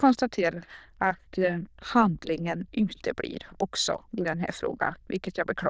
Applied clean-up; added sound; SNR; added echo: neural diffusion model UNIVERSE++.